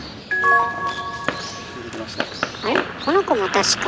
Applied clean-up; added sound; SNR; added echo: none; Fireworks; 8 dB; none.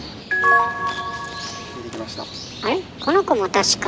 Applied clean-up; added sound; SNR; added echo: none; none; none; none.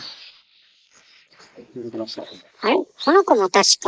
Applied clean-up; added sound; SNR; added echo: neural mask model Resemble Enhance denoiser.